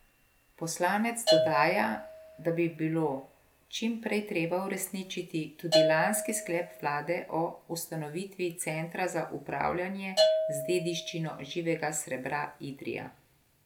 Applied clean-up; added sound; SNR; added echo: none; Bell / Percussion; 2 dB; none.